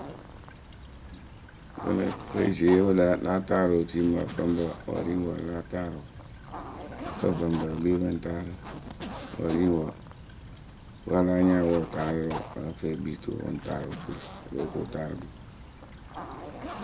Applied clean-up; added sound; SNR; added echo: none; Zipper (clothing) + Stream / Trickle, dribble; 12 dB; none.